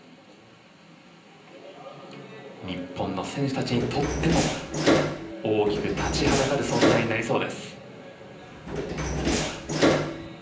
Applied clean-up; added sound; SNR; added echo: none; Door; -4 dB; reverberation time 0.6 s.